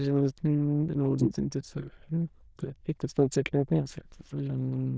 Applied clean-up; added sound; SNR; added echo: neural diffusion model UNIVERSE++.